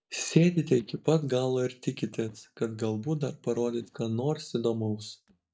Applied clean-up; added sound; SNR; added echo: neural mask model DeepFilterNet 3.